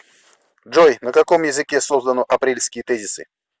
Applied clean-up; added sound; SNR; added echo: none; none; none; none.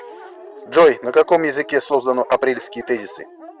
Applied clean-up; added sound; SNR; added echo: none; Dog; 20 dB; none.